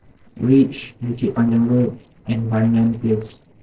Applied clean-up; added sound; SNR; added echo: neural separator model SepFormer DNS4.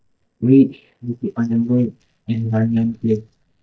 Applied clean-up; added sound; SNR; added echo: neural mask model DeepFilterNet 3.